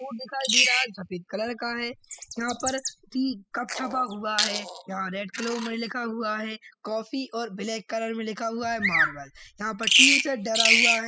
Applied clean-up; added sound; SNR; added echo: classical method spectral subtraction.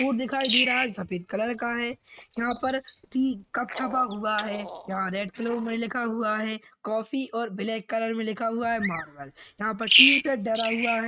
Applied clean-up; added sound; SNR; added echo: neural mask model RNNoise.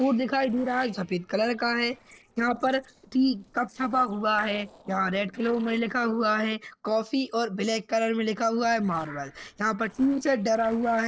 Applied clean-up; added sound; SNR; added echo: neural separator model SepFormer DNS4.